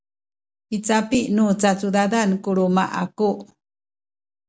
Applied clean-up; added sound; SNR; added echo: none; none; none; none.